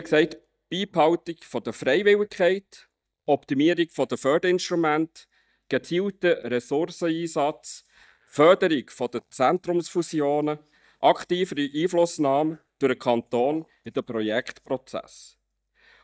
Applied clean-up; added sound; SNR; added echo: neural mask model DeepFilterNet 3.